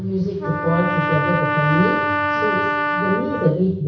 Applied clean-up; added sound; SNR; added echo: none; Trumpet; 1 dB; reverberation time 0.6 s.